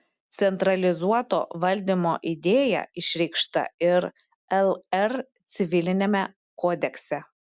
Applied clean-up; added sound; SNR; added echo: none; none; none; none.